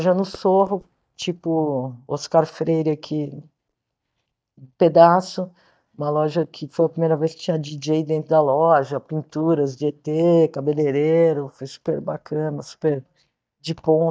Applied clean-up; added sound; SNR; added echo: neural mask model DeepFilterNet 3.